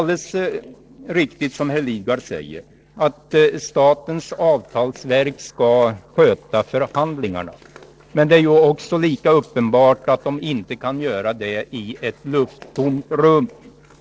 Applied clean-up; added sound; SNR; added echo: neural separator model SepFormer DNS4.